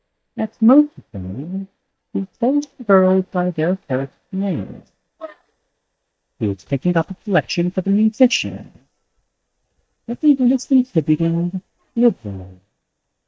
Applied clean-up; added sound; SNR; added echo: neural mask model DeepFilterNet 3.